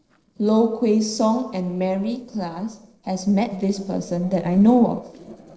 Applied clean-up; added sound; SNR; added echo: neural separator model SepFormer DNS4.